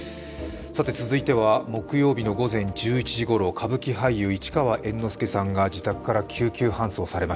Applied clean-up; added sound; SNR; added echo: none; none; none; none.